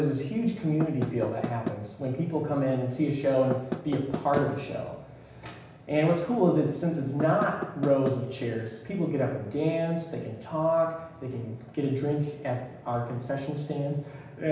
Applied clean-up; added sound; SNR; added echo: none; Knock / Wood; 7 dB; reverberation time 0.9 s.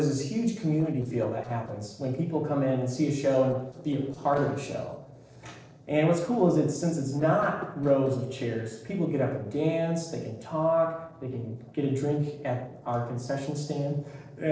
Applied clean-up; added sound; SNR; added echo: neural separator model SepFormer DNS4.